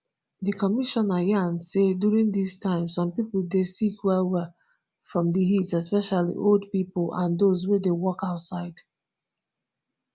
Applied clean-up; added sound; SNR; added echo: none; none; none; none.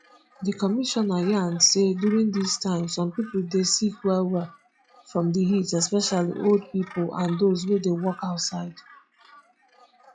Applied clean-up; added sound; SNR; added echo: classical method log-MMSE.